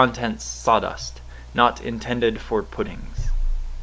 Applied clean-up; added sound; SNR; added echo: none; none; none; none.